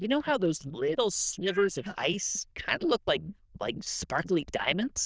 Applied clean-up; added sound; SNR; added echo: neural diffusion model UNIVERSE++.